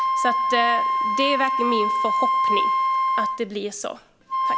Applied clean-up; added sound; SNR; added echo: none; Wind instrument, woodwind instrument; -5 dB; none.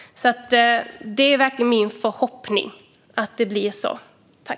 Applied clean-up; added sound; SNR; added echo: none; none; none; none.